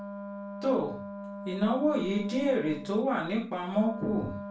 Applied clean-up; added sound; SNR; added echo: none; Wind instrument, woodwind instrument; 11 dB; reverberation time 0.3 s.